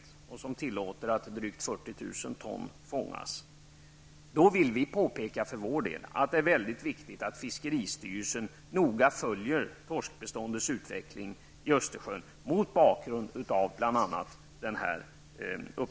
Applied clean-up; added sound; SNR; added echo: none; none; none; none.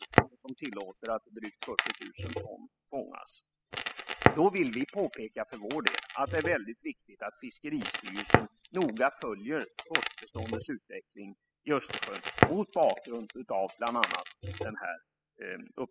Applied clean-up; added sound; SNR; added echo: classical method spectral subtraction.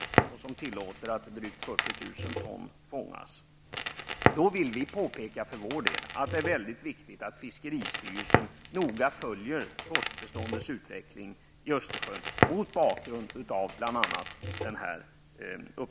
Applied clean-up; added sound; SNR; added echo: none; Crackle; 0 dB; none.